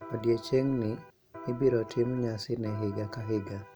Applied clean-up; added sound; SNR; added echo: none; Electric guitar; 15 dB; none.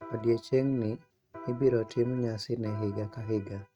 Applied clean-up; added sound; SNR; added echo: neural mask model RNNoise.